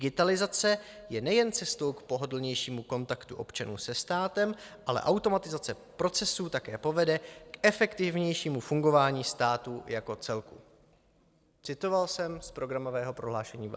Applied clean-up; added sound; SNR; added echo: none; none; none; none.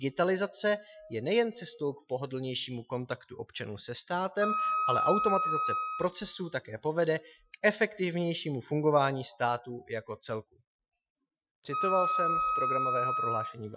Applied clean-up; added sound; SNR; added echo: classical method Wiener filter.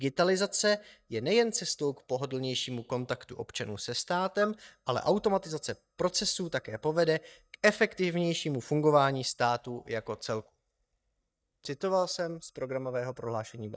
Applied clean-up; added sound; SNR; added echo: neural mask model DeepFilterNet 3.